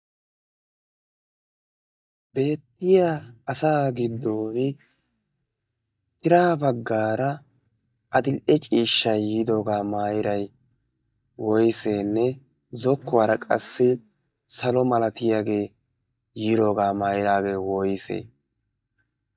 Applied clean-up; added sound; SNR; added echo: neural mask model DeepFilterNet 3.